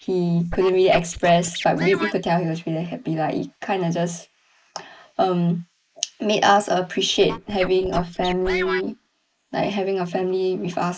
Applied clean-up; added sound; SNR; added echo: neural mask model Resemble Enhance denoiser.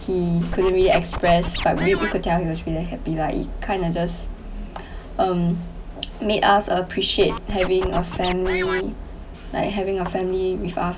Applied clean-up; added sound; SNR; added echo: none; Scratching (performance technique); 6 dB; none.